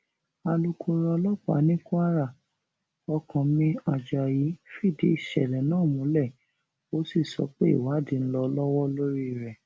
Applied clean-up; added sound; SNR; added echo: none; none; none; none.